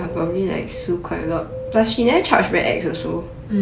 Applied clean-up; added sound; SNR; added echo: none; Bird; 13 dB; none.